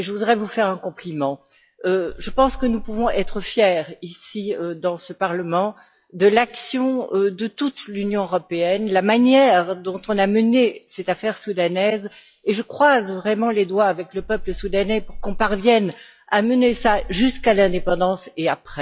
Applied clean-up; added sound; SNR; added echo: classical method log-MMSE.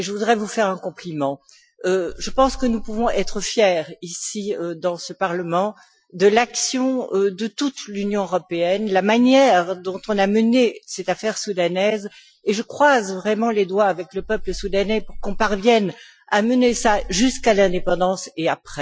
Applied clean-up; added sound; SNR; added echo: classical method Wiener filter.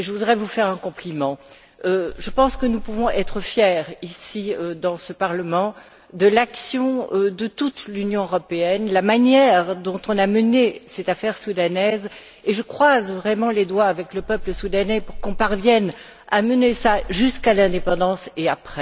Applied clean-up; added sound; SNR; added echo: none; Wind; 8 dB; none.